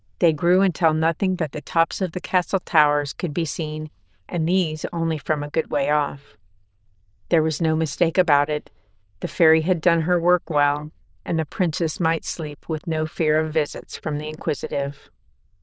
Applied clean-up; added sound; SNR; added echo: neural diffusion model UNIVERSE++.